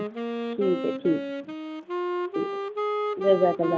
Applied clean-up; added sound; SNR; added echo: none; Wind instrument, woodwind instrument; 3 dB; none.